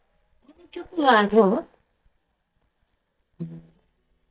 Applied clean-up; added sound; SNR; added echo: neural mask model DeepFilterNet 3.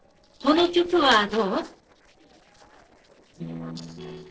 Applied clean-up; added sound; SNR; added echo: neural separator model SepFormer DNS4.